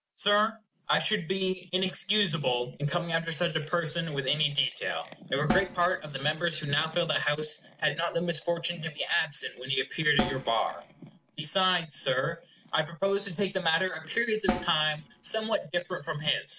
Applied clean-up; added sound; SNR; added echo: none; Snare drum; 8 dB; none.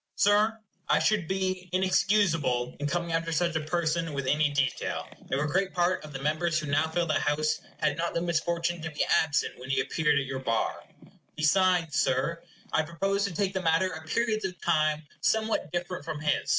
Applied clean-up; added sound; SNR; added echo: none; none; none; none.